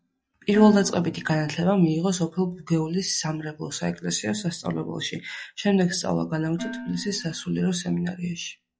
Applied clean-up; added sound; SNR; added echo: classical method log-MMSE.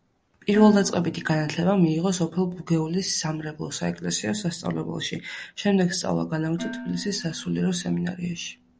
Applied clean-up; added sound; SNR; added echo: none; Dishes, pots, and pans; 18 dB; none.